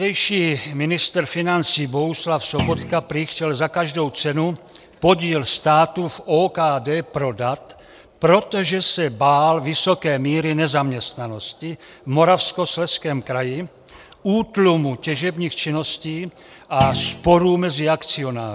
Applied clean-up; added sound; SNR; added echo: none; Thump, thud; 5 dB; none.